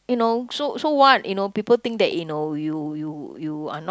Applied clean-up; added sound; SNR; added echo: none; none; none; none.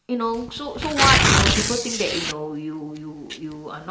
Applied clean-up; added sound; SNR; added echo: none; Tearing; -3 dB; reverberation time 0.8 s.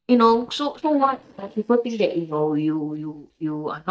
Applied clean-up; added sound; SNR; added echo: neural mask model DeepFilterNet 3.